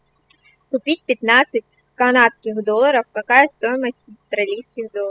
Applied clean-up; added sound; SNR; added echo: classical method spectral subtraction.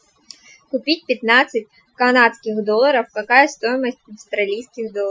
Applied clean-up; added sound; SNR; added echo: classical method Wiener filter.